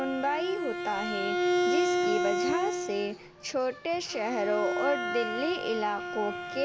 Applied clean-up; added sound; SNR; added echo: none; Bowed string instrument; 0 dB; none.